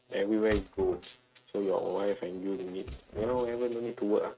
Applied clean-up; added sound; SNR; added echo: neural mask model RNNoise.